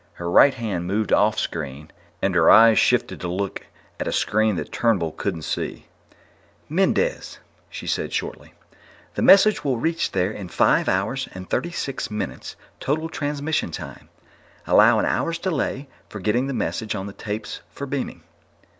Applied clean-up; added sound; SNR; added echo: none; none; none; none.